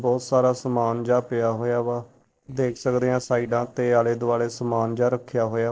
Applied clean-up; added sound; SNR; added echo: neural separator model SepFormer DNS4.